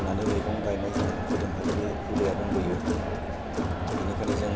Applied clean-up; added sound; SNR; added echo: none; Crowd; -3 dB; none.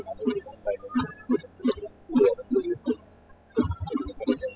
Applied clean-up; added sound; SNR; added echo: classical method spectral subtraction.